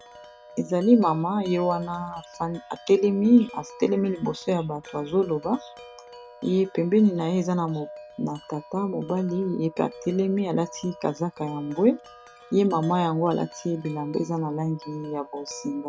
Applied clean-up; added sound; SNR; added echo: none; Wind chime; 19 dB; none.